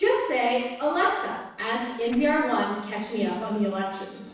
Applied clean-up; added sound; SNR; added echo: neural separator model SepFormer DNS4.